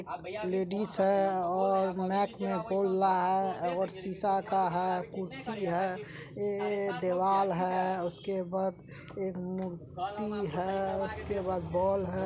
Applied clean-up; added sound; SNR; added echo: none; none; none; none.